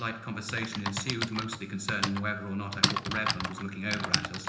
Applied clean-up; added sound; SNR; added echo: none; Typing; 0 dB; reverberation time 1.0 s.